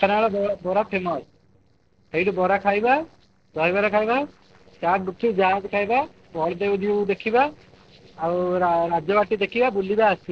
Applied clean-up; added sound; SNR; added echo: neural separator model SepFormer DNS4.